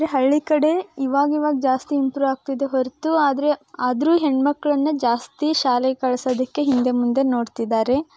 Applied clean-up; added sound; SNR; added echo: none; none; none; none.